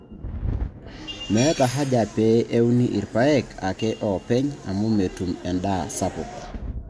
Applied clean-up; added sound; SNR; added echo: none; none; none; none.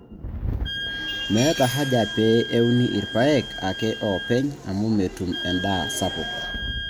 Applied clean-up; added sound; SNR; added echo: none; Wind instrument, woodwind instrument; 9 dB; none.